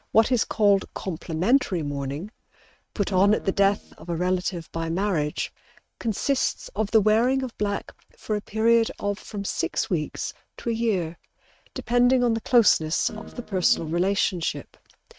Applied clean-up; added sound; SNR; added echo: neural mask model RNNoise.